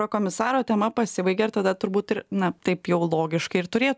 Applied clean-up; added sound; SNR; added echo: none; none; none; none.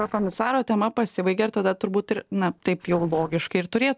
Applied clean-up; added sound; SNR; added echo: neural separator model SepFormer DNS4.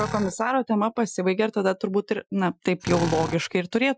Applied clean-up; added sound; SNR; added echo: classical method Wiener filter.